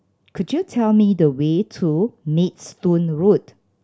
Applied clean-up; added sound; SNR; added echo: none; none; none; none.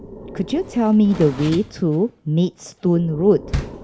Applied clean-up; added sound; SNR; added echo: none; Breathing + Door; 13 dB; none.